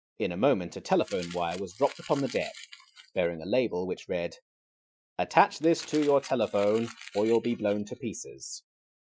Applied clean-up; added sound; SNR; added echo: classical method Wiener filter.